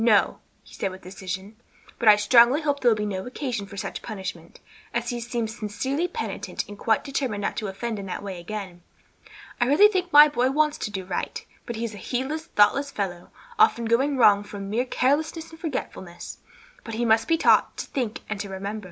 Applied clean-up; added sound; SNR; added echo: none; none; none; none.